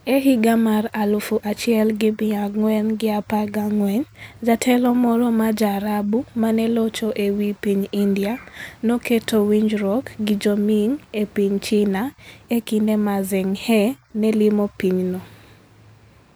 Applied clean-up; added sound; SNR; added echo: none; none; none; none.